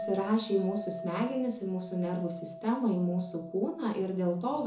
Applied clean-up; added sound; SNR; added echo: none; Chink, clink; 13 dB; reverberation time 0.6 s.